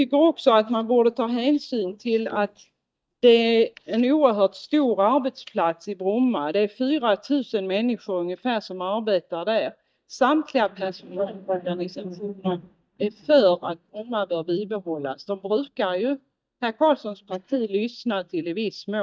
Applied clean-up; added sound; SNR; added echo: neural mask model DeepFilterNet 3.